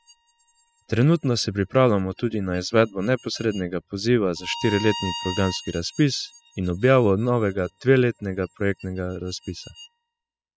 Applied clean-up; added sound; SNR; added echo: classical method spectral subtraction.